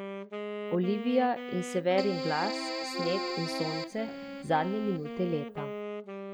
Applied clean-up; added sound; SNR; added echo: none; Wind instrument, woodwind instrument + Keyboard (musical); 5 dB; none.